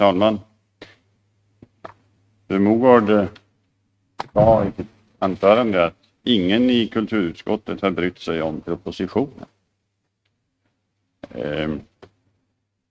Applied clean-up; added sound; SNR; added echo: neural mask model RNNoise.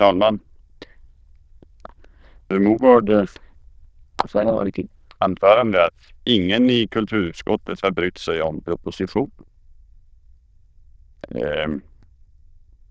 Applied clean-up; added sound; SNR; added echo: neural diffusion model UNIVERSE++.